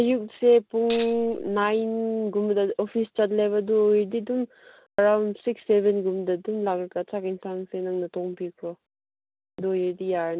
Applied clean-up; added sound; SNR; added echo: none; Tambourine; -4 dB; none.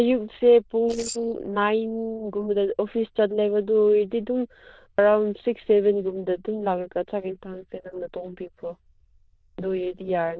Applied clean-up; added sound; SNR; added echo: neural diffusion model UNIVERSE++.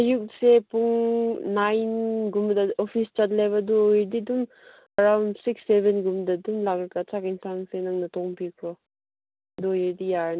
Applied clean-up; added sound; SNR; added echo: none; none; none; none.